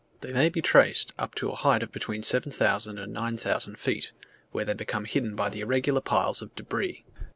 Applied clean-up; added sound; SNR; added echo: none; none; none; none.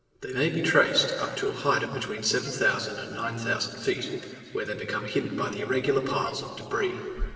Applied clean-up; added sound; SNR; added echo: neural separator model SepFormer DNS4.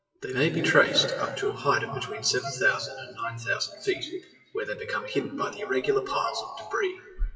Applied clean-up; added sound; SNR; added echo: classical method WPE with log-MMSE.